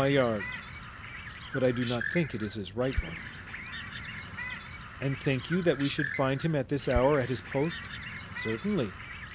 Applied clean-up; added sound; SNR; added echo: none; Bird; 8 dB; none.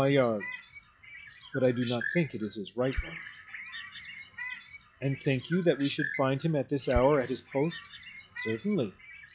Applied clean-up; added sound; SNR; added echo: classical method log-MMSE.